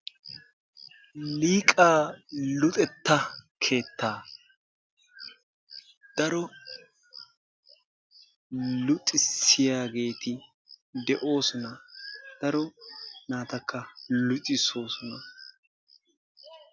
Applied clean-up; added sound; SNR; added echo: none; none; none; none.